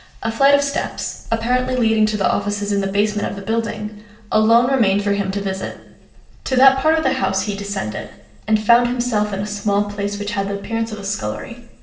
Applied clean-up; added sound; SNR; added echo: none; none; none; reverberation time 0.7 s.